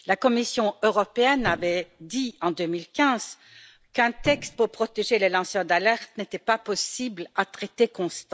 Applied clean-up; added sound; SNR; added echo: none; Thump, thud; 16 dB; none.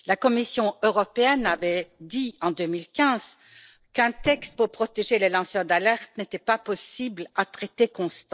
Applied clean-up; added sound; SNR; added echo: neural separator model SepFormer DNS4.